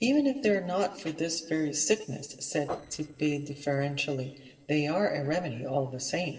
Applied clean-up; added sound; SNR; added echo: neural separator model SepFormer DNS4.